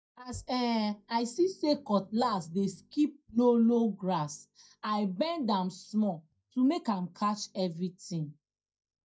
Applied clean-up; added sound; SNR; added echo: neural mask model DeepFilterNet 3.